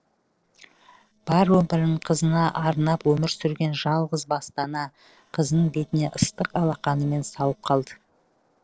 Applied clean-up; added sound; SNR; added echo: neural separator model SepFormer DNS4.